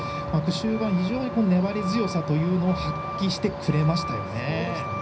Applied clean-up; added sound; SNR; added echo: none; Truck; 7 dB; reverberation time 0.4 s.